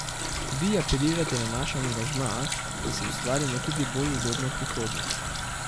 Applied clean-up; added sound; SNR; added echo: none; Engine + Water tap, faucet; 1 dB; none.